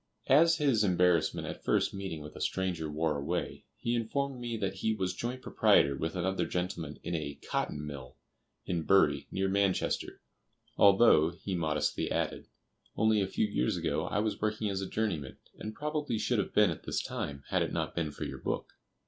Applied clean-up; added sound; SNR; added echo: none; none; none; none.